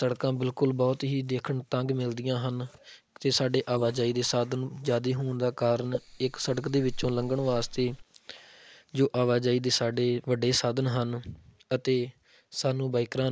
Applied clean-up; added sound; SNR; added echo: neural mask model Resemble Enhance denoiser.